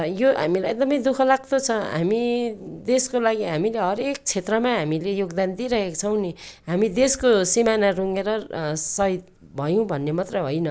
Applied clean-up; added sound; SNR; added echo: none; none; none; none.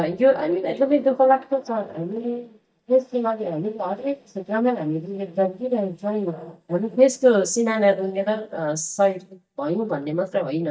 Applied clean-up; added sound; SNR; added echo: neural mask model DeepFilterNet 3.